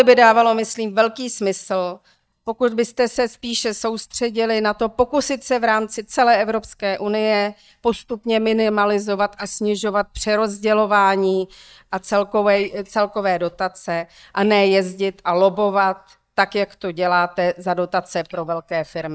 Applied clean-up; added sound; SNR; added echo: neural mask model DeepFilterNet 3.